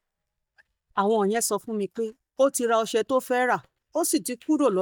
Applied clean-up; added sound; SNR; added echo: neural mask model DeepFilterNet 3.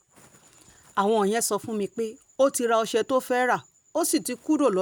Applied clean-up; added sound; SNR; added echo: none; none; none; none.